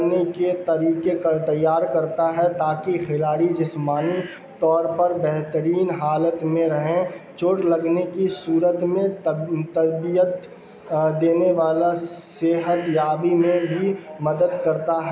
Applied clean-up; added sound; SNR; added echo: none; Bird; 18 dB; none.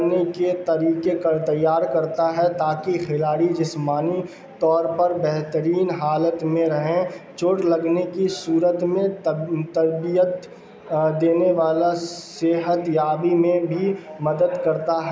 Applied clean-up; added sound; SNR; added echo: none; none; none; none.